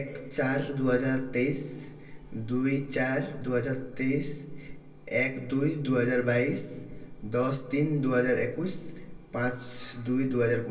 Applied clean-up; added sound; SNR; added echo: none; none; none; reverberation time 0.2 s.